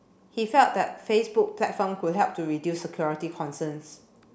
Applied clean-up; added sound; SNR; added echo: none; none; none; none.